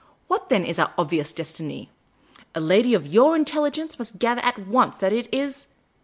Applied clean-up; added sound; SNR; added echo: none; none; none; none.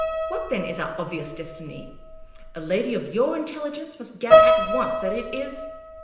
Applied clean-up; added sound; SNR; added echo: none; Piano; -5 dB; reverberation time 0.9 s.